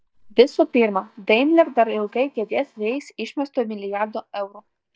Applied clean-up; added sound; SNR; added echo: neural mask model DeepFilterNet 3.